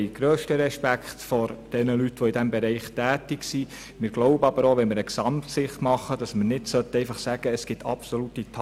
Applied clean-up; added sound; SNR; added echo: none; none; none; none.